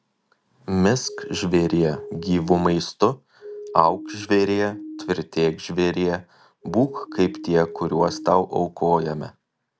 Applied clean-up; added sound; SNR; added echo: none; Siren; 13 dB; none.